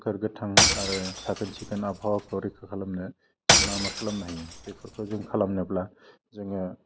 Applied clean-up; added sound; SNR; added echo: none; Shatter / Crushing; -4 dB; none.